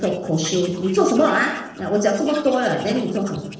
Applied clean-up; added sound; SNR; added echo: neural separator model SepFormer DNS4.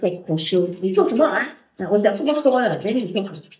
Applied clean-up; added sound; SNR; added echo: neural mask model DeepFilterNet 3.